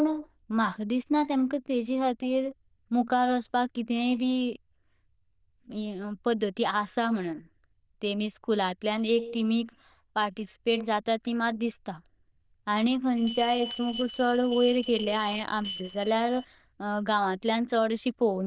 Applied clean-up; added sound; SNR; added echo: neural diffusion model UNIVERSE++.